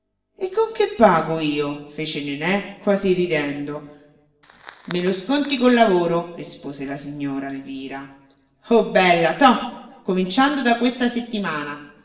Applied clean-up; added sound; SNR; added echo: none; Fire; 19 dB; reverberation time 1.0 s.